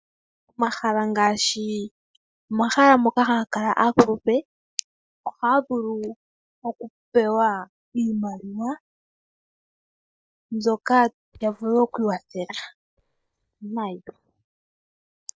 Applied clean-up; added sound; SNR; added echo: neural mask model DeepFilterNet 3.